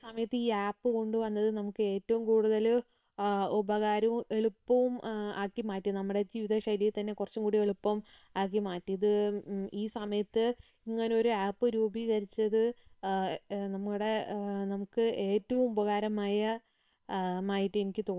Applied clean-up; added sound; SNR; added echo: neural separator model SepFormer WHAM!.